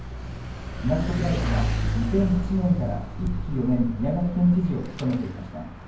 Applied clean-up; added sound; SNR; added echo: none; Mechanisms / Bicycle; 3 dB; reverberation time 0.9 s.